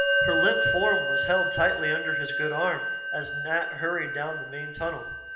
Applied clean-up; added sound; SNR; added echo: none; Musical instrument; -2 dB; reverberation time 1.0 s.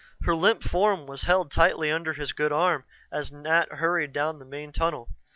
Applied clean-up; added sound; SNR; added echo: none; none; none; none.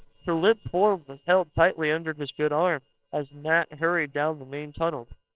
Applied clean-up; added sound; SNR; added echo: neural separator model SepFormer WHAMR!.